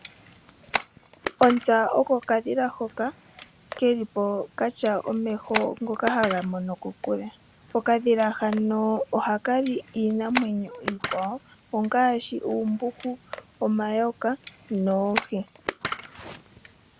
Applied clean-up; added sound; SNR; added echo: none; Camera; 10 dB; none.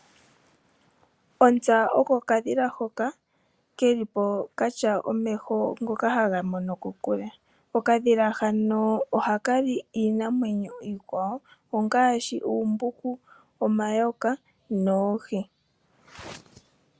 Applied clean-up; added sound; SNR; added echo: none; none; none; none.